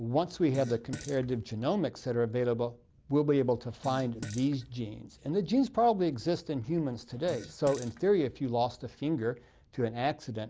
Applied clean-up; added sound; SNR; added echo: none; Fart; 17 dB; none.